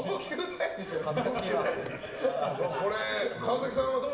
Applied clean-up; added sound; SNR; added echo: none; Car; 20 dB; reverberation time 2.5 s.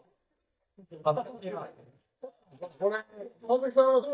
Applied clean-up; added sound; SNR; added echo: neural mask model DeepFilterNet 3.